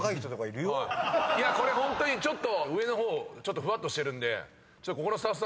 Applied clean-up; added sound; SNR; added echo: none; none; none; none.